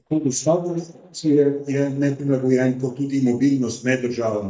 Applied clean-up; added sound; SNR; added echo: neural mask model DeepFilterNet 3.